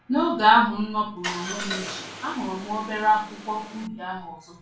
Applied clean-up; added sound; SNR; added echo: none; Car; 11 dB; reverberation time 0.3 s.